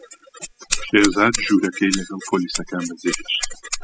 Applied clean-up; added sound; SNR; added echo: classical method spectral subtraction.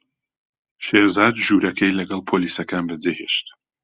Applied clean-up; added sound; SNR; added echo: none; none; none; none.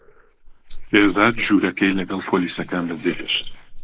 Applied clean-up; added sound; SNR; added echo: neural mask model Resemble Enhance denoiser.